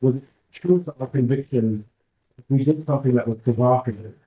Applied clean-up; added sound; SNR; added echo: neural mask model DeepFilterNet 3.